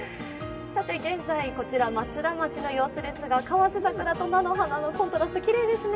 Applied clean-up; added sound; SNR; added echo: none; none; none; reverberation time 2.2 s.